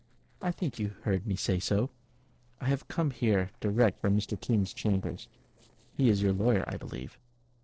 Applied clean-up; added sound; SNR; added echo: neural separator model SepFormer DNS4.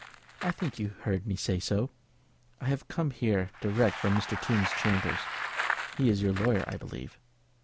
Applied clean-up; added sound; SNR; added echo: none; Bicycle; 8 dB; none.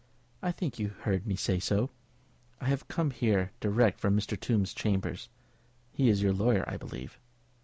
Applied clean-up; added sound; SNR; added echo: none; none; none; none.